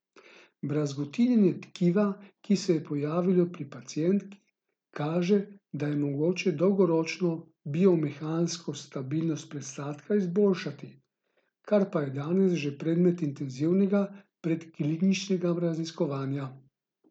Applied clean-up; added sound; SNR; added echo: none; none; none; none.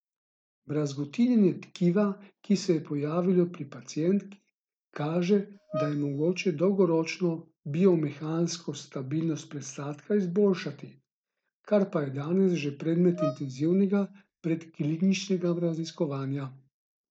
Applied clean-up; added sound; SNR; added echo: neural mask model DeepFilterNet 3.